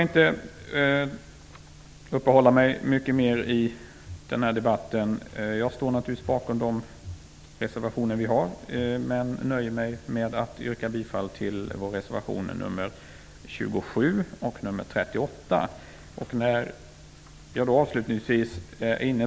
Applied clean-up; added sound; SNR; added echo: none; none; none; none.